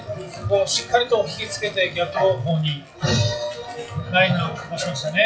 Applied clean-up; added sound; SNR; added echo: classical method WPE with log-MMSE.